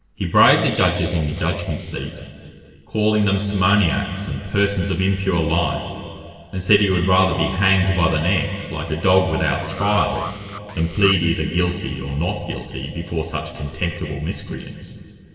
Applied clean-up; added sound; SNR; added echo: neural separator model SepFormer DNS4.